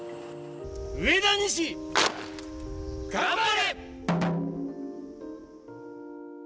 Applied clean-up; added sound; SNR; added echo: none; none; none; none.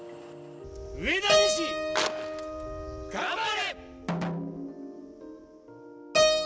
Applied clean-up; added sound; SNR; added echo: none; Keyboard (musical); -3 dB; none.